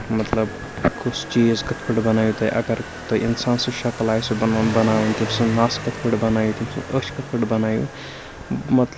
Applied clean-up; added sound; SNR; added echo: none; Motorcycle; 10 dB; none.